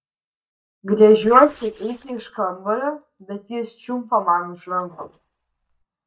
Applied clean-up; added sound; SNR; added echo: neural mask model DeepFilterNet 3.